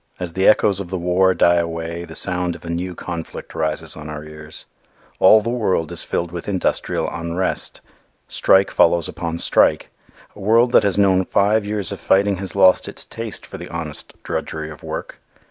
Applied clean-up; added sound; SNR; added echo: none; none; none; none.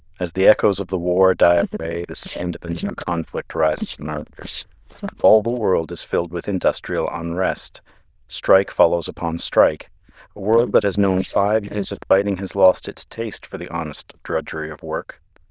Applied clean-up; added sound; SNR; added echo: neural diffusion model UNIVERSE++.